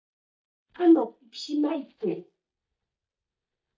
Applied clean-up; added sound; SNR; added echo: neural mask model DeepFilterNet 3.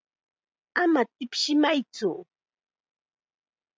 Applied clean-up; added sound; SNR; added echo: none; none; none; none.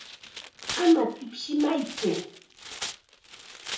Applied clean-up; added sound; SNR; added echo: none; Tearing; 11 dB; reverberation time 0.6 s.